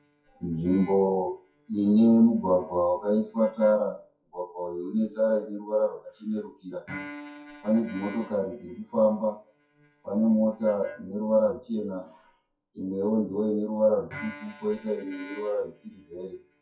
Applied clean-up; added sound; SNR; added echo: classical method WPE with log-MMSE.